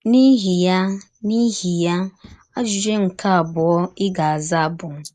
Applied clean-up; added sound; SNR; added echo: neural mask model Resemble Enhance denoiser.